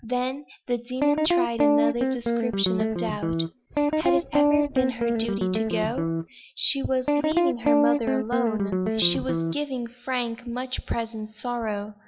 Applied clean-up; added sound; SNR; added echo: none; Guitar; -4 dB; none.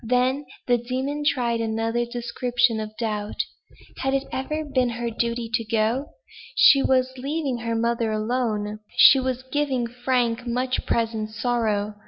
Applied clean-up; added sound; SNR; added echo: none; none; none; none.